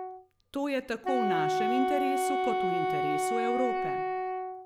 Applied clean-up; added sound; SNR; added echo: none; Wind instrument, woodwind instrument; -4 dB; none.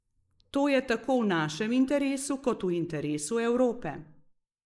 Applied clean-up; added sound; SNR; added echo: neural mask model Resemble Enhance denoiser.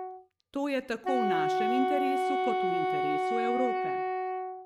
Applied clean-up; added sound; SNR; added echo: neural mask model RNNoise.